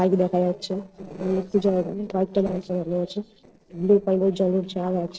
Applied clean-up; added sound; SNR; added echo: neural separator model SepFormer DNS4.